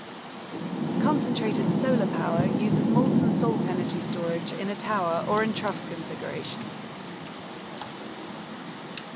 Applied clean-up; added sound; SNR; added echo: none; Rain; -3 dB; none.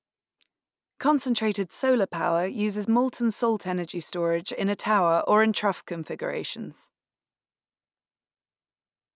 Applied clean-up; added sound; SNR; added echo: none; none; none; none.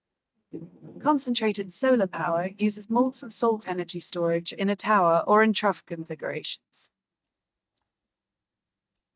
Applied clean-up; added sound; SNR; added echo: neural mask model DeepFilterNet 3.